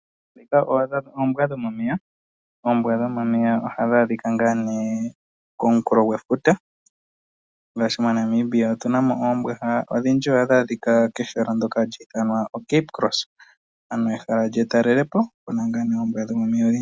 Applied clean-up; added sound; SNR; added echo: none; none; none; none.